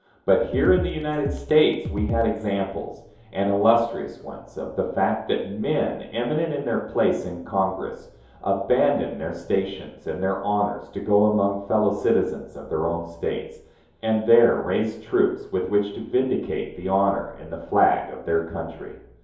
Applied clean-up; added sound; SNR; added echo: none; Drum kit; 6 dB; reverberation time 2.8 s.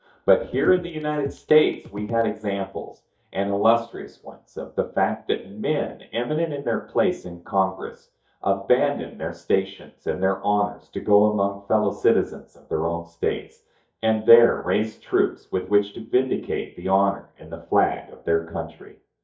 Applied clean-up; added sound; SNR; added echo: neural mask model DeepFilterNet 3.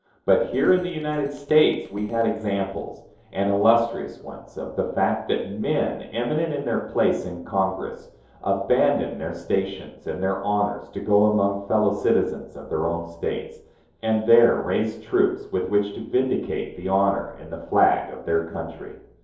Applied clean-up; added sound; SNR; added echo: neural separator model SepFormer DNS4.